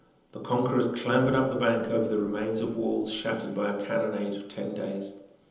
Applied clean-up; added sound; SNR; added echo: none; none; none; reverberation time 0.9 s.